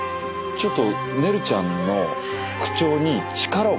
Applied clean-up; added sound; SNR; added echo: none; none; none; none.